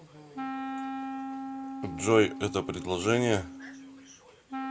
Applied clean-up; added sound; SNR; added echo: none; Wind instrument, woodwind instrument; 7 dB; none.